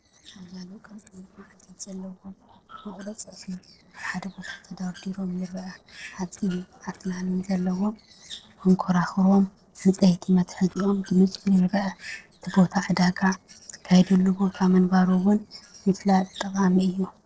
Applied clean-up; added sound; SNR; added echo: neural separator model SepFormer DNS4.